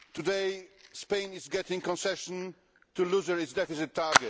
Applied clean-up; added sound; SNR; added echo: none; Fire; 4 dB; none.